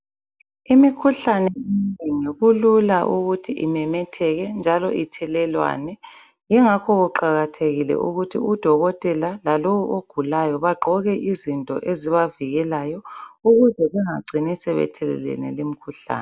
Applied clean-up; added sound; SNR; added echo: none; none; none; none.